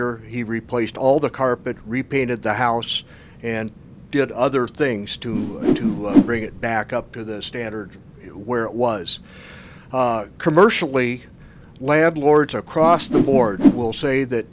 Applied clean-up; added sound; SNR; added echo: none; Whoosh, swoosh, swish; -1 dB; none.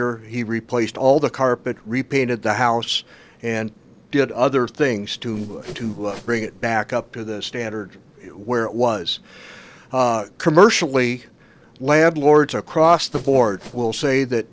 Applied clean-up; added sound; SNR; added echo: neural separator model SepFormer DNS4.